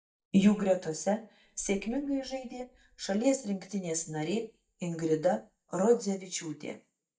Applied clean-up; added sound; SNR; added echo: neural mask model DeepFilterNet 3.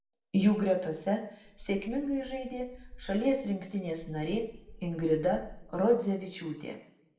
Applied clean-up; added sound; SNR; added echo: none; Meow; 18 dB; reverberation time 0.6 s.